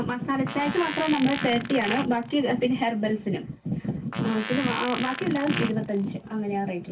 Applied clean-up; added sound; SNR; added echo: none; Fart; 11 dB; reverberation time 0.2 s.